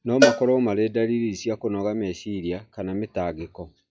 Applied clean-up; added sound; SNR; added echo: classical method log-MMSE.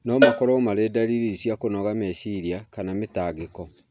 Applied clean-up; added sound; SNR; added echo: none; Cowbell; 3 dB; none.